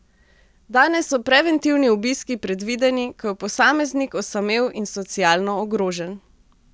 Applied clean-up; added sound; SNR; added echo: none; none; none; none.